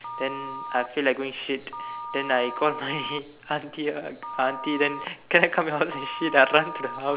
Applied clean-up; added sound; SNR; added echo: none; Telephone; 11 dB; none.